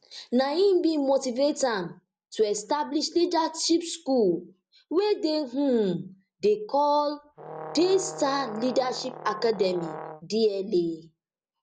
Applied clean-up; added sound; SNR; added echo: none; Brass instrument; 13 dB; none.